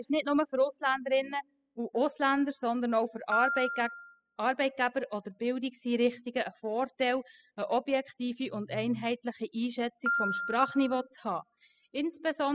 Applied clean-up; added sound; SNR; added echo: classical method spectral subtraction.